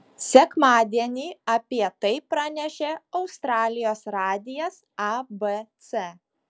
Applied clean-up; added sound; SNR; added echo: none; none; none; none.